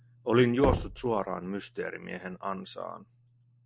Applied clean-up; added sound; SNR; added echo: none; Knock; 6 dB; none.